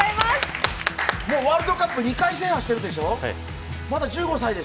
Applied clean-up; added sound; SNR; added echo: none; none; none; none.